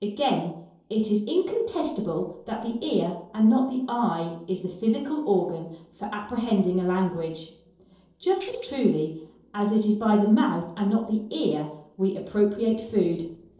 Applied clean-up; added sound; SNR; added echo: neural separator model SepFormer DNS4.